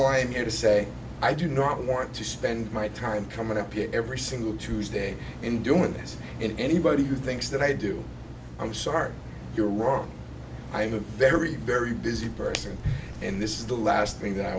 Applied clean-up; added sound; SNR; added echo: none; none; none; none.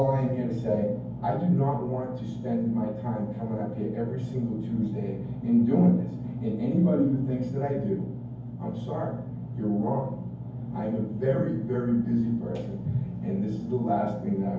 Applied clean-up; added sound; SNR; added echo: none; none; none; reverberation time 0.9 s.